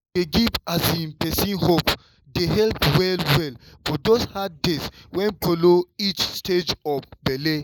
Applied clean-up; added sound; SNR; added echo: neural mask model Resemble Enhance denoiser.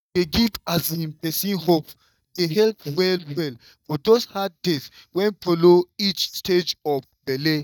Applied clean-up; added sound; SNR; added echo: neural mask model DeepFilterNet 3.